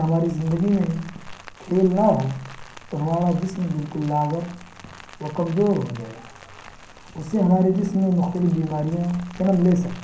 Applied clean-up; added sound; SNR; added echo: none; Rain; 20 dB; reverberation time 0.6 s.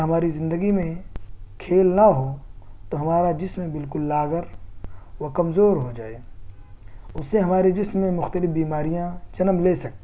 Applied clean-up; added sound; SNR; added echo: none; none; none; none.